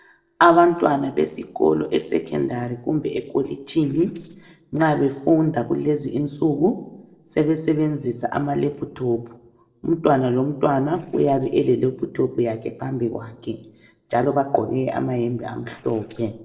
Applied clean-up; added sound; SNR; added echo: neural separator model SepFormer DNS4.